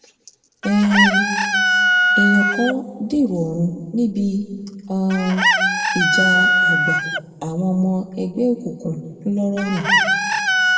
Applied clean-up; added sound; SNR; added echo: none; Chicken, rooster; -1 dB; reverberation time 1.5 s.